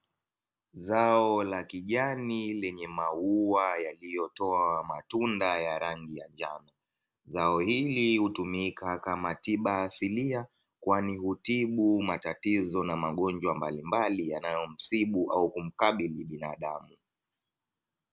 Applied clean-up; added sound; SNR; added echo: none; none; none; none.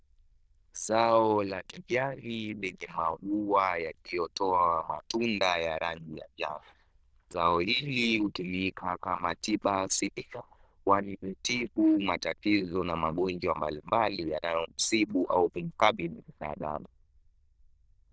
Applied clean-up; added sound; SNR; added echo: neural diffusion model UNIVERSE++.